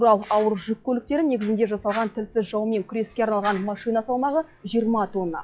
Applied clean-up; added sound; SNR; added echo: classical method log-MMSE.